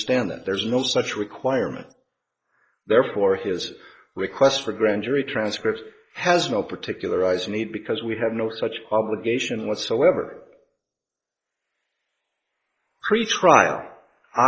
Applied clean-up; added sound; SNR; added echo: neural mask model Resemble Enhance denoiser.